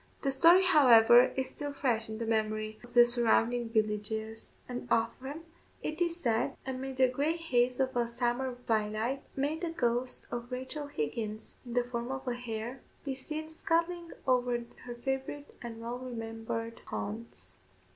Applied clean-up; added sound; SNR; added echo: none; none; none; none.